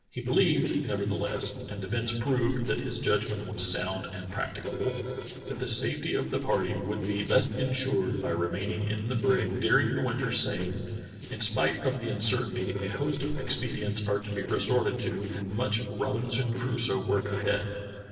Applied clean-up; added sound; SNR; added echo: neural separator model SepFormer DNS4.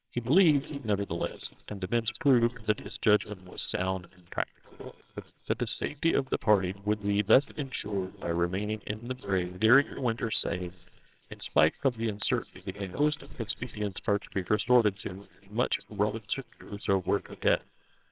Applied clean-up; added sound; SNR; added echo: neural separator model SepFormer WHAMR!.